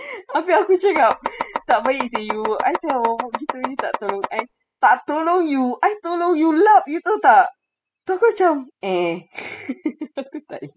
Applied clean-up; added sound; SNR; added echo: classical method spectral subtraction.